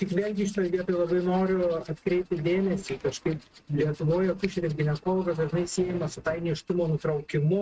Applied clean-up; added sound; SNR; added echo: neural mask model RNNoise.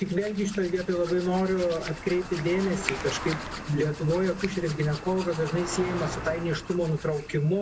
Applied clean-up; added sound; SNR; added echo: none; Hands + Car passing by; 10 dB; none.